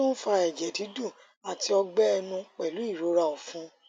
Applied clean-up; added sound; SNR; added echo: none; none; none; none.